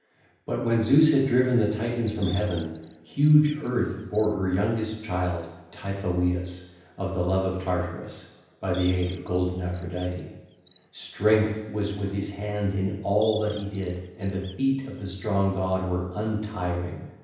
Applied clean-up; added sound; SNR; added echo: none; Bird; 10 dB; reverberation time 0.9 s.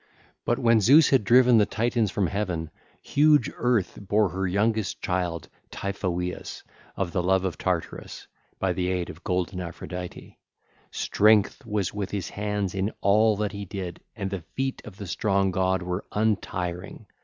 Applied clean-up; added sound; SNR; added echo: none; none; none; none.